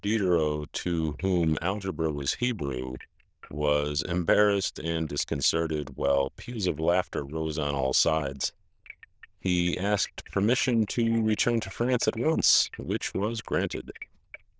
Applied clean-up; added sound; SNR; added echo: neural diffusion model UNIVERSE++.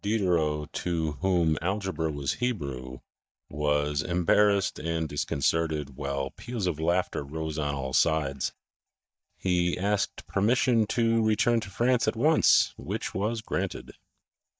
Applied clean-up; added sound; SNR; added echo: neural mask model DeepFilterNet 3.